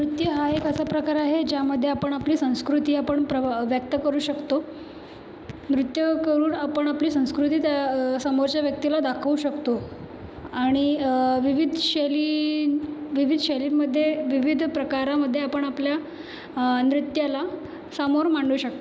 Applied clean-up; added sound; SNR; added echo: none; none; none; none.